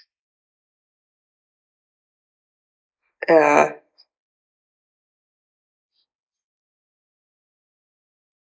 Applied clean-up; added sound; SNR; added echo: neural mask model Resemble Enhance denoiser.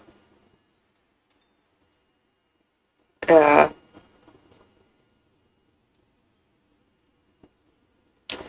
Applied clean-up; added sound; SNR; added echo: neural mask model RNNoise.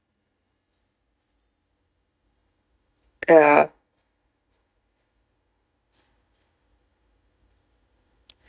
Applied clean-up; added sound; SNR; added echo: neural mask model DeepFilterNet 3.